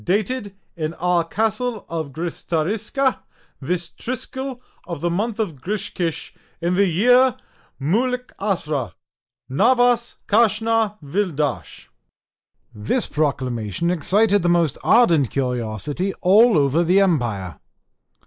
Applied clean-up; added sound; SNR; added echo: neural mask model Resemble Enhance denoiser.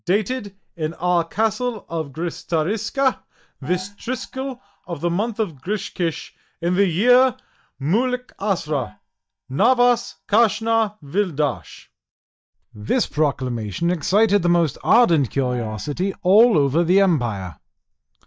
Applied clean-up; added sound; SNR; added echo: neural mask model DeepFilterNet 3.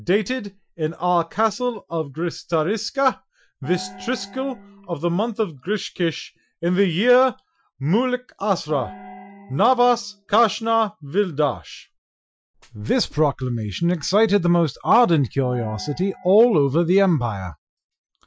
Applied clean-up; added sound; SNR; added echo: classical method Wiener filter.